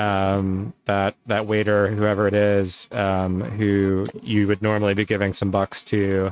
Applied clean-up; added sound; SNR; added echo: neural mask model RNNoise.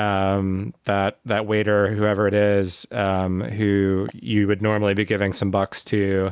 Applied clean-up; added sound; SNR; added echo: none; none; none; none.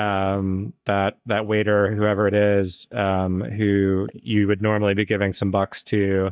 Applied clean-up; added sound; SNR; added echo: neural mask model DeepFilterNet 3.